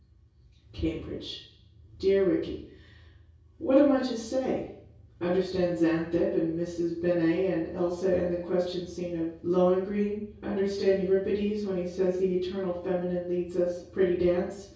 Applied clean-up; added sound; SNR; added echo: none; none; none; reverberation time 0.6 s.